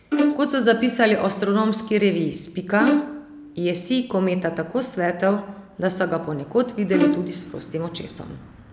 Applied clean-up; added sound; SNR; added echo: none; Bowed string instrument; 4 dB; none.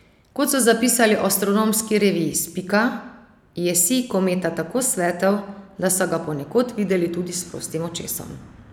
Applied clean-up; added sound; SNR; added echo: none; none; none; none.